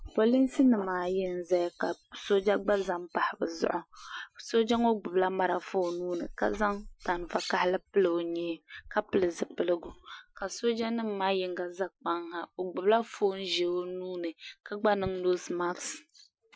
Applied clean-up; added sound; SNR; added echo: classical method Wiener filter.